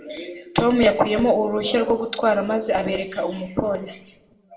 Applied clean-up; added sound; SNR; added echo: none; none; none; reverberation time 0.5 s.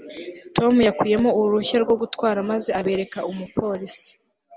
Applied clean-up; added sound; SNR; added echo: none; none; none; none.